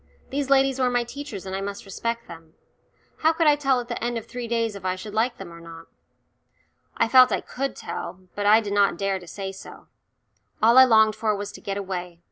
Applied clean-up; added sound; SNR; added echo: none; none; none; none.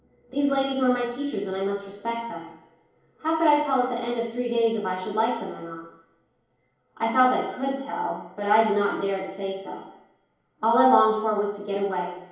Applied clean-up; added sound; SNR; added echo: none; none; none; reverberation time 2.2 s.